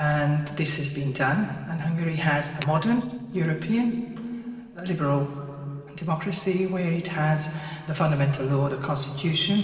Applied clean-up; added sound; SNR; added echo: neural separator model SepFormer DNS4.